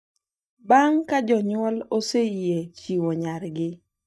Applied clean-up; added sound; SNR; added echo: neural mask model DeepFilterNet 3.